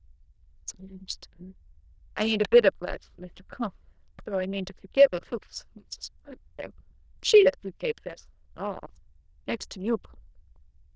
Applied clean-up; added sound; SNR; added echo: neural diffusion model UNIVERSE++.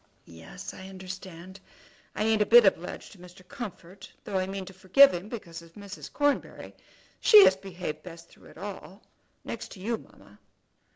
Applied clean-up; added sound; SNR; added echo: none; none; none; none.